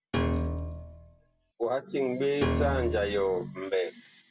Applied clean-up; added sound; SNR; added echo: none; Piano; 1 dB; none.